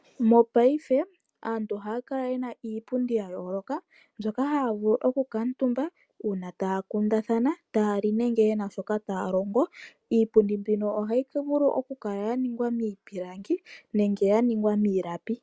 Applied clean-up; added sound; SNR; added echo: none; none; none; none.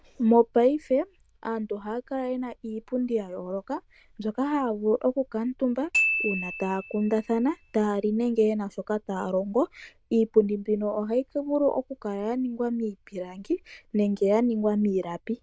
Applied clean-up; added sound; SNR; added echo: neural diffusion model UNIVERSE++.